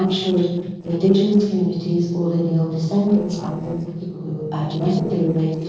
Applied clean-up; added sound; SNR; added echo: neural separator model SepFormer DNS4.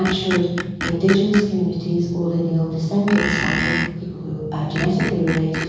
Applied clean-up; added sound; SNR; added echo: none; Screech; 8 dB; reverberation time 1.3 s.